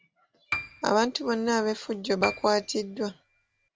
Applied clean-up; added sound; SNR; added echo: none; Piano; 11 dB; none.